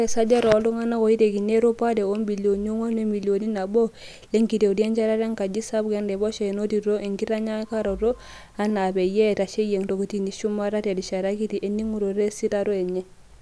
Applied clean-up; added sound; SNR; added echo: none; none; none; none.